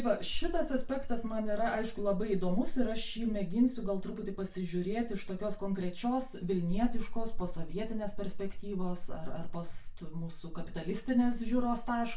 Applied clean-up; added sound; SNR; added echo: none; none; none; reverberation time 0.3 s.